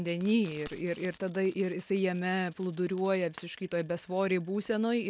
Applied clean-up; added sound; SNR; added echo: none; Frying (food); 20 dB; none.